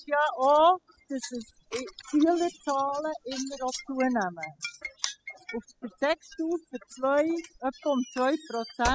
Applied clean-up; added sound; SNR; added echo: classical method spectral subtraction.